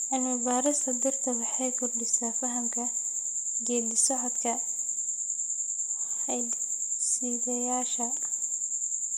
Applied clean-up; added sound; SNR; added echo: none; none; none; none.